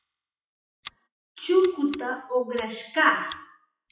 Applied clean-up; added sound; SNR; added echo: classical method WPE with log-MMSE.